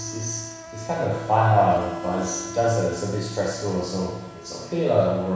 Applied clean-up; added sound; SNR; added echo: none; Insect; 15 dB; reverberation time 1.1 s.